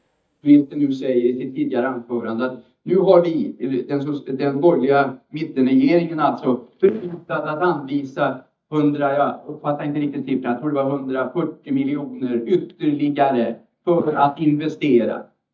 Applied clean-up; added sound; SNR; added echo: neural mask model DeepFilterNet 3.